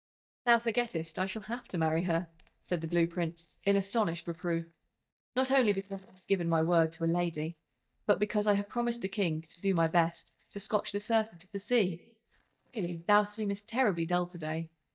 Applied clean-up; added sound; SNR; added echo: neural mask model DeepFilterNet 3.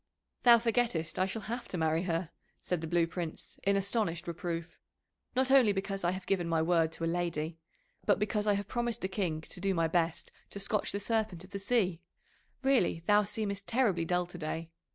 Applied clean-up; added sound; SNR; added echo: none; none; none; none.